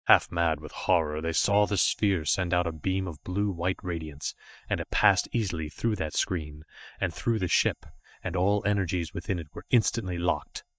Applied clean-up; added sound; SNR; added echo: neural mask model DeepFilterNet 3.